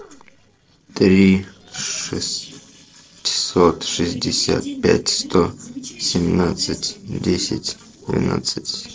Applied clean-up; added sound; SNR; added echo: neural separator model SepFormer DNS4.